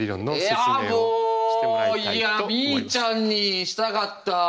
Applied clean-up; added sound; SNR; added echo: none; none; none; none.